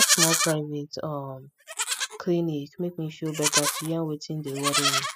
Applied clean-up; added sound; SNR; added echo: classical method spectral subtraction.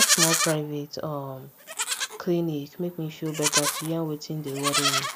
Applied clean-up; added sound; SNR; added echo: none; Livestock, farm animals, working animals; -2 dB; none.